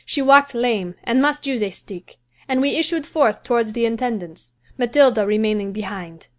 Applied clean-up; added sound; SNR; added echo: none; none; none; none.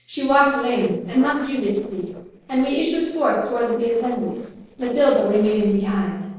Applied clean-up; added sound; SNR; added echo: neural separator model SepFormer DNS4.